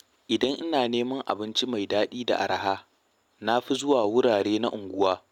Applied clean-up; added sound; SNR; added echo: none; none; none; none.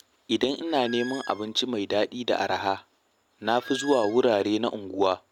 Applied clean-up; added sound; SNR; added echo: none; Squeak; 15 dB; none.